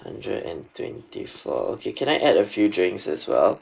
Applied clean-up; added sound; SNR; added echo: neural mask model Resemble Enhance denoiser.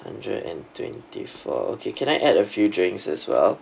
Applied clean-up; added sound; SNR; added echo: none; none; none; none.